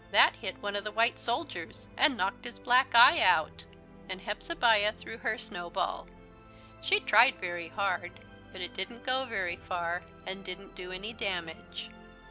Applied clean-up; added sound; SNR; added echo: none; Musical instrument; 19 dB; none.